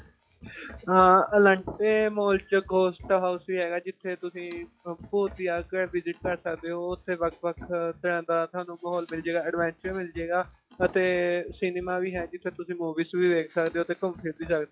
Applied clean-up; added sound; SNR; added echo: classical method log-MMSE.